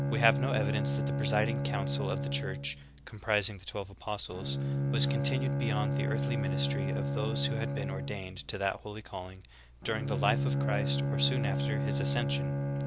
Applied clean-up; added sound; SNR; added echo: none; Bowed string instrument; -2 dB; none.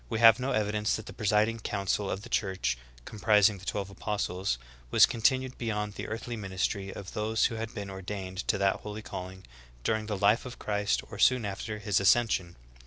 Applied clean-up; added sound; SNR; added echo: none; none; none; none.